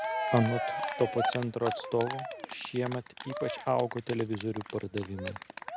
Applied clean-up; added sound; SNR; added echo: none; Cheering; 4 dB; none.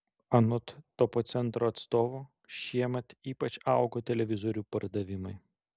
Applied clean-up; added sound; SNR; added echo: none; none; none; none.